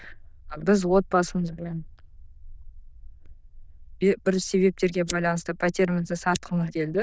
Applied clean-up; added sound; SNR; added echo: neural diffusion model UNIVERSE++.